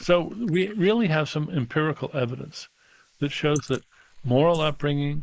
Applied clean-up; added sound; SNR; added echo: neural mask model Resemble Enhance denoiser.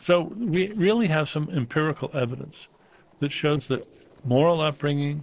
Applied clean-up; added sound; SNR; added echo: neural separator model SepFormer DNS4.